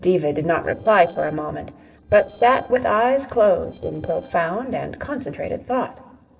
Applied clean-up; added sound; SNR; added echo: neural separator model SepFormer DNS4.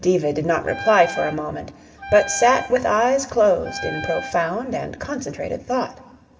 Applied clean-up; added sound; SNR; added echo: none; Wind instrument, woodwind instrument; 12 dB; reverberation time 1.8 s.